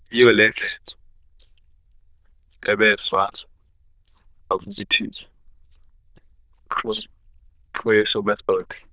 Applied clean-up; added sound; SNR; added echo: neural diffusion model UNIVERSE++.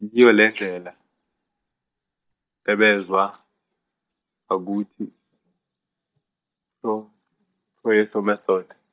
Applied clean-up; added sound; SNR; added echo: neural mask model DeepFilterNet 3.